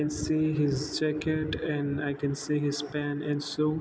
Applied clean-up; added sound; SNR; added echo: none; none; none; none.